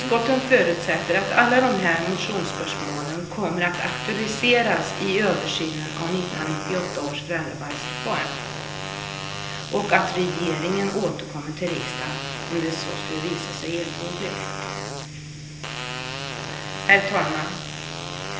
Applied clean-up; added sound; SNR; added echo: none; Fart; 8 dB; reverberation time 0.8 s.